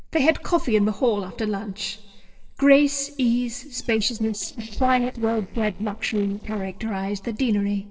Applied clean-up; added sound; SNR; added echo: neural separator model SepFormer DNS4.